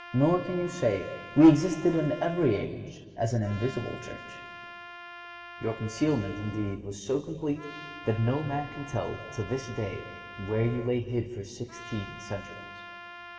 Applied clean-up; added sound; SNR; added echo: none; Trumpet; 16 dB; reverberation time 2.0 s.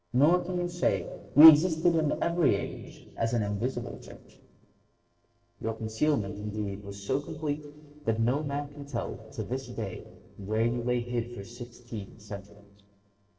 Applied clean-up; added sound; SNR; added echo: neural separator model SepFormer DNS4.